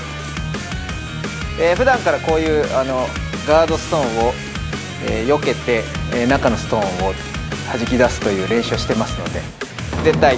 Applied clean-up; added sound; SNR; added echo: none; none; none; none.